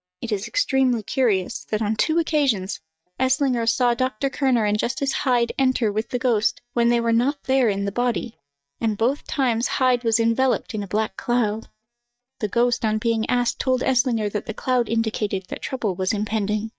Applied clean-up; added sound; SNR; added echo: neural mask model DeepFilterNet 3.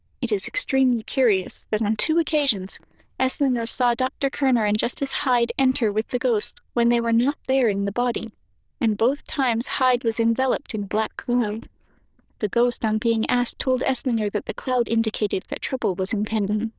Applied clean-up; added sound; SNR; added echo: neural diffusion model UNIVERSE++.